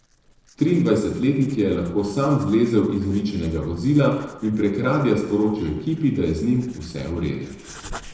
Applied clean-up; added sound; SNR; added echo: neural separator model SepFormer DNS4.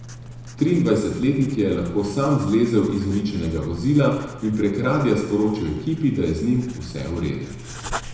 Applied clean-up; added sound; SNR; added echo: none; Writing; 15 dB; reverberation time 1.0 s.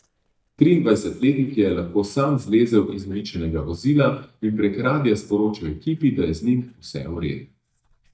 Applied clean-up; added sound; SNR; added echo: neural mask model DeepFilterNet 3.